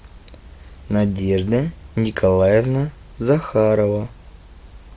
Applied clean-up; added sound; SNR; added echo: none; none; none; none.